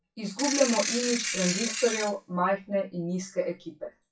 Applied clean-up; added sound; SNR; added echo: classical method WPE with log-MMSE.